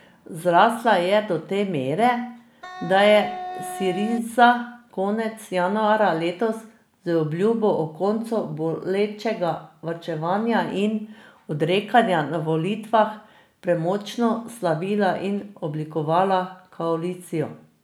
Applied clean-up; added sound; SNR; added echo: none; Wind instrument, woodwind instrument; 11 dB; none.